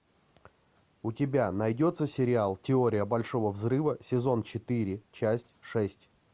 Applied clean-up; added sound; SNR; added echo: none; none; none; none.